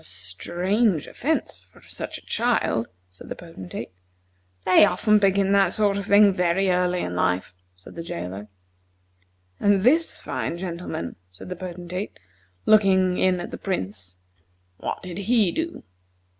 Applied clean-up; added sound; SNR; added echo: none; none; none; none.